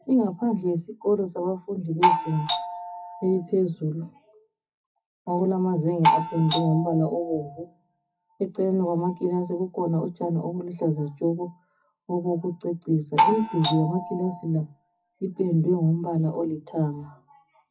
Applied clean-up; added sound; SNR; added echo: classical method WPE with log-MMSE.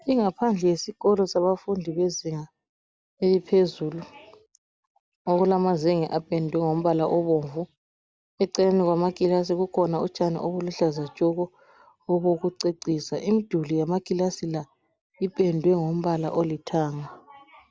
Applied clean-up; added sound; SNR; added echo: none; none; none; none.